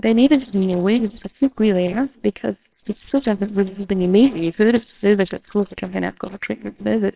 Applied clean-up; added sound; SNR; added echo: neural separator model SepFormer WHAMR!.